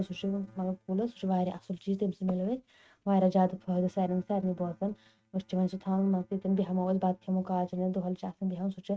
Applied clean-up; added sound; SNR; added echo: neural mask model RNNoise.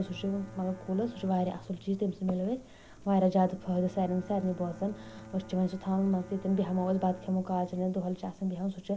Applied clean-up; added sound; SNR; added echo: none; Bowed string instrument; 20 dB; none.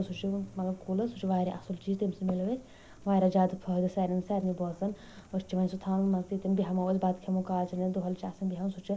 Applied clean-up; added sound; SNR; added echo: none; none; none; none.